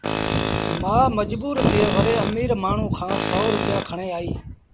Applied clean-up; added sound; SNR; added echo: none; Tools; 4 dB; none.